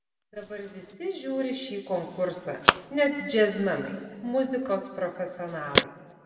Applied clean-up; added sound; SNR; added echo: none; Telephone; 3 dB; reverberation time 1.9 s.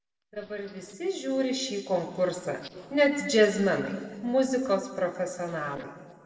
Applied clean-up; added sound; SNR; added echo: neural separator model SepFormer DNS4.